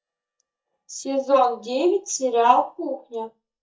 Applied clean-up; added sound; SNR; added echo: neural mask model DeepFilterNet 3.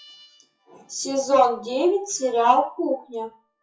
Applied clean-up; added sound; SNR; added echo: classical method WPE with log-MMSE.